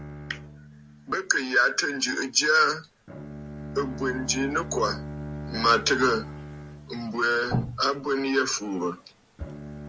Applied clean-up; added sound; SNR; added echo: none; Bowed string instrument; 13 dB; none.